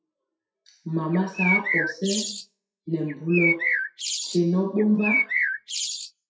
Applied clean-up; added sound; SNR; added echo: classical method WPE with log-MMSE.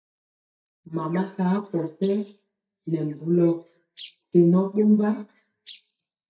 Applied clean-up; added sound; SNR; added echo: neural mask model DeepFilterNet 3.